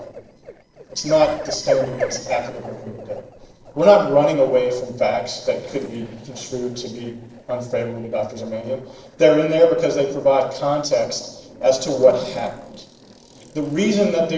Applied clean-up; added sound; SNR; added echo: neural separator model SepFormer DNS4.